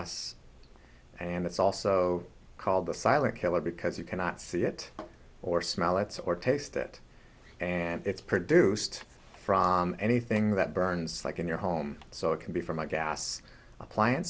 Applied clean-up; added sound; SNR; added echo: none; none; none; none.